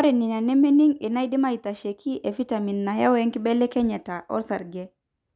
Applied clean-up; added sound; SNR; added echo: none; none; none; none.